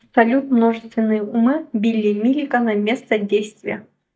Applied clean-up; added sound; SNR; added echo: neural mask model DeepFilterNet 3.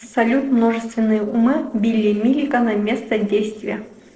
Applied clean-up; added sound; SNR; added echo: neural separator model SepFormer DNS4.